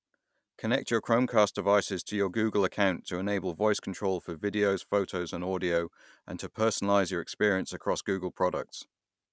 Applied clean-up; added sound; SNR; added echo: none; none; none; none.